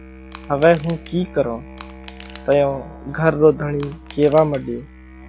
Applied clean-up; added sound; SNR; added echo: none; Musical instrument + Crushing; 18 dB; none.